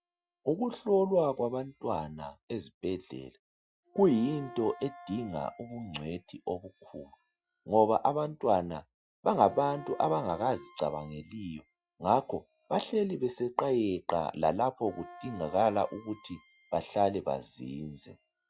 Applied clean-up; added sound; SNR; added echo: classical method Wiener filter.